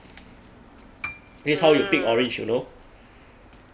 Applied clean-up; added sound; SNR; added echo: none; Piano; 17 dB; none.